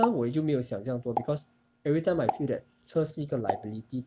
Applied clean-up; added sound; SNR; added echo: none; Explosion; 7 dB; none.